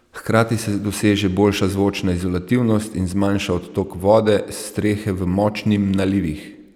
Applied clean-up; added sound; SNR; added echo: none; none; none; none.